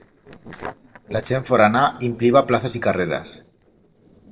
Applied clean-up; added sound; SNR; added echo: neural separator model SepFormer DNS4.